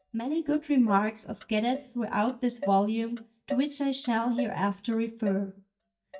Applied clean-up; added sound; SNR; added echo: neural mask model DeepFilterNet 3.